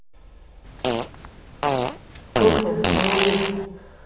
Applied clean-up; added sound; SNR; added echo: none; Fart; -2 dB; reverberation time 1.1 s.